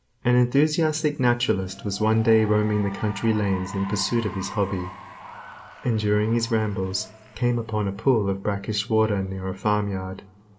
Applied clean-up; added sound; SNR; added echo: none; Applause / Cheering; 19 dB; reverberation time 0.3 s.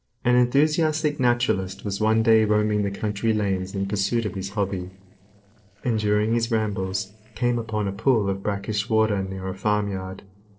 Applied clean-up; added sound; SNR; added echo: neural separator model SepFormer DNS4.